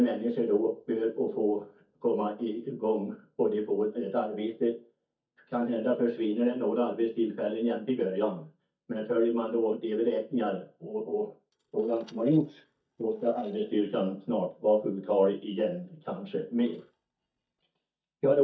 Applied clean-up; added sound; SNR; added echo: neural mask model DeepFilterNet 3.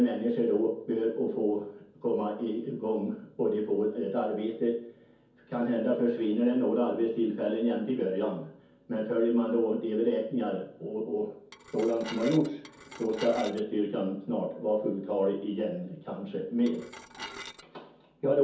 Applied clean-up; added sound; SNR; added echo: none; Dishes, pots, and pans / Glass; 15 dB; reverberation time 0.6 s.